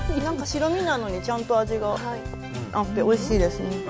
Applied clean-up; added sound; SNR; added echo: none; Thump, thud; 11 dB; none.